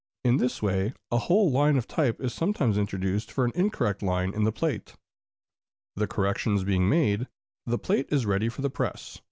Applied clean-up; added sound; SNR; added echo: none; none; none; none.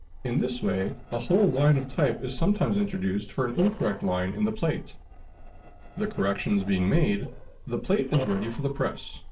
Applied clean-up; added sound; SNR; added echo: neural separator model SepFormer DNS4.